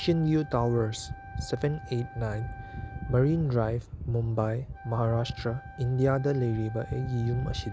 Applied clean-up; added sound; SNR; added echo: none; Wind instrument, woodwind instrument; 20 dB; none.